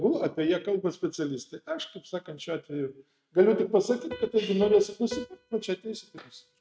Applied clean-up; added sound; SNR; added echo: neural mask model RNNoise.